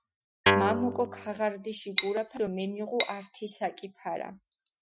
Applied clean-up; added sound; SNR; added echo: classical method Wiener filter.